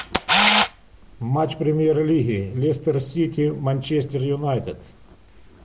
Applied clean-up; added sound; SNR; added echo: none; Camera; 4 dB; none.